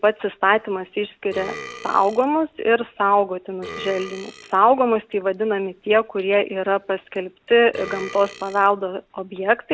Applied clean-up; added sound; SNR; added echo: none; Burping, eructation; 16 dB; none.